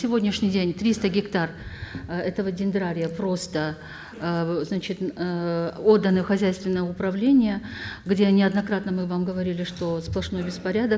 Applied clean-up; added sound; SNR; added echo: none; none; none; none.